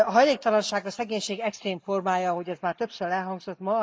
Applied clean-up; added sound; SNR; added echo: neural mask model Resemble Enhance denoiser.